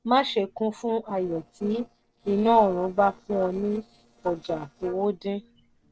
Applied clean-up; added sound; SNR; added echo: neural separator model SepFormer DNS4.